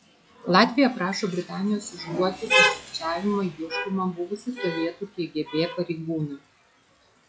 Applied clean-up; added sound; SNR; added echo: classical method log-MMSE.